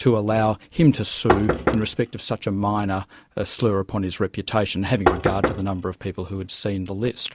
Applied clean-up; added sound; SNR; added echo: none; Knock; 2 dB; none.